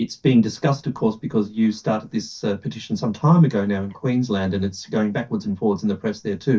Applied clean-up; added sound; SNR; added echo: neural mask model DeepFilterNet 3.